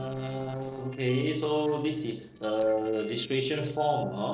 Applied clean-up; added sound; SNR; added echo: neural separator model SepFormer DNS4.